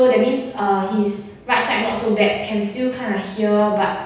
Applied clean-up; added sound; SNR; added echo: none; none; none; reverberation time 0.9 s.